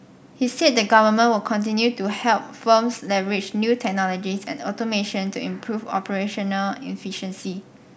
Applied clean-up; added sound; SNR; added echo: none; none; none; none.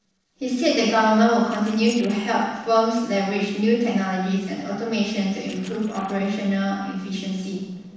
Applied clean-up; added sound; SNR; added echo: neural separator model SepFormer DNS4.